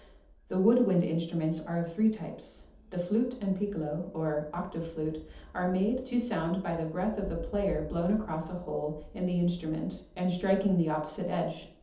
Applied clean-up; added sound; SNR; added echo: none; Thunder; 18 dB; reverberation time 0.6 s.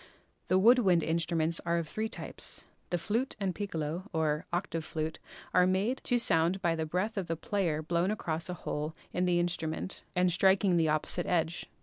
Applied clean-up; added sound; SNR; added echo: none; none; none; none.